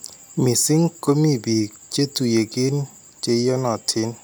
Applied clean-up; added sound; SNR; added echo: none; none; none; none.